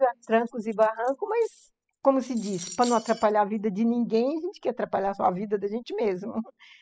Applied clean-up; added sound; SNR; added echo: classical method spectral subtraction.